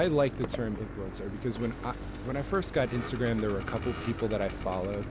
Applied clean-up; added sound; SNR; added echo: none; Vehicle + Engine / Boat, Water vehicle; 7 dB; none.